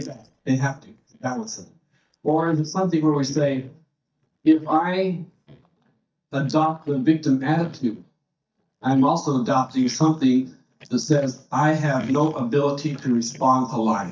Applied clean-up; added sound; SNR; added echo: neural mask model DeepFilterNet 3.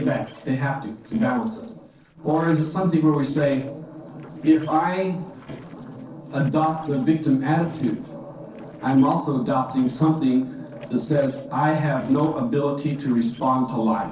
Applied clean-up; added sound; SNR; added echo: neural separator model SepFormer DNS4.